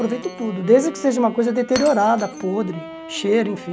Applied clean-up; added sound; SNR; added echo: none; Wind instrument, woodwind instrument + Shatter; 15 dB; none.